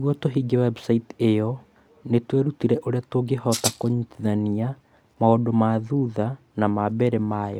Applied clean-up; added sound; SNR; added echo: none; Rattle (instrument); 6 dB; none.